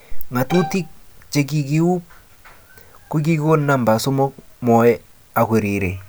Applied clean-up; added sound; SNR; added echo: none; Bowed string instrument; 13 dB; none.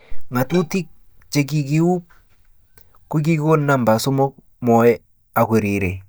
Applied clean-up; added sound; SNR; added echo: neural mask model DeepFilterNet 3.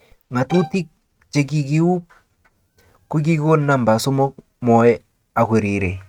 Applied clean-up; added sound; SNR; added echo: neural mask model RNNoise.